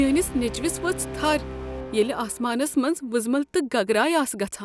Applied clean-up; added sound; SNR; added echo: none; Brass instrument; 13 dB; none.